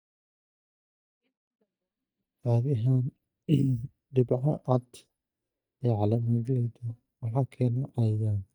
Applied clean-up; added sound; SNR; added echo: neural mask model DeepFilterNet 3.